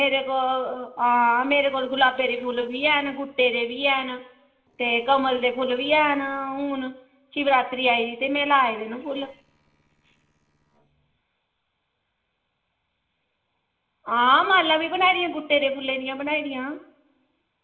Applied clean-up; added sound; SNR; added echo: neural separator model SepFormer DNS4.